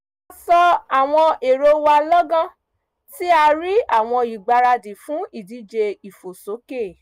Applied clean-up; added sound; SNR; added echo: none; none; none; none.